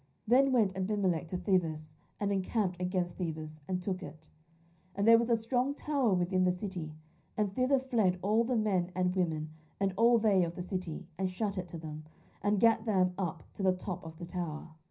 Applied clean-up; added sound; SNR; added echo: none; none; none; reverberation time 0.4 s.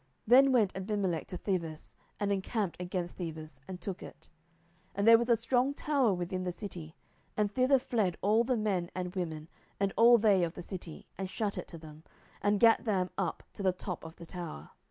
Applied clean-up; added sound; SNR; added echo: none; none; none; none.